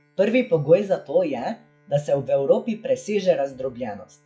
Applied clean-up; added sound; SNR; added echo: classical method log-MMSE.